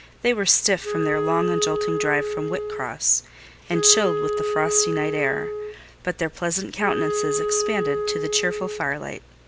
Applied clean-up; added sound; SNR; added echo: none; Wind instrument, woodwind instrument; 2 dB; none.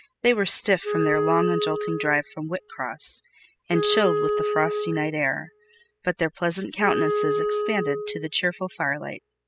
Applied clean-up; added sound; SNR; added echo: classical method spectral subtraction.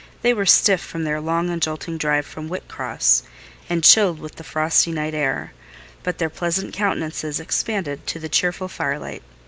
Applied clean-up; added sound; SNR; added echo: none; none; none; none.